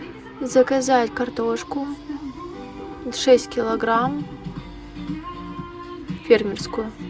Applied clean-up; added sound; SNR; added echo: none; none; none; none.